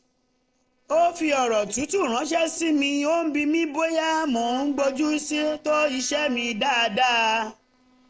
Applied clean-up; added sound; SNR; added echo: neural separator model SepFormer DNS4.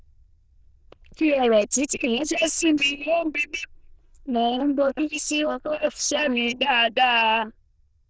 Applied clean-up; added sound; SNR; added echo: neural diffusion model UNIVERSE++.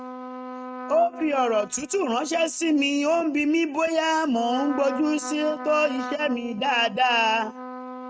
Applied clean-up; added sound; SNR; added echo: neural mask model RNNoise.